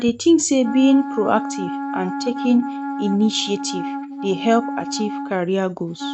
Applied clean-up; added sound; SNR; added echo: neural mask model RNNoise.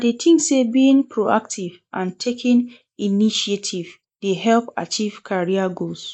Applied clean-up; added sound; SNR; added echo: neural mask model Resemble Enhance denoiser.